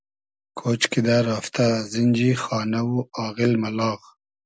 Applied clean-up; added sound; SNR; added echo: none; none; none; none.